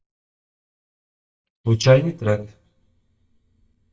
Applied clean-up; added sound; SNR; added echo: neural mask model DeepFilterNet 3.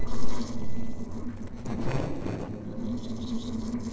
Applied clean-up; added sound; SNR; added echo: neural separator model SepFormer DNS4.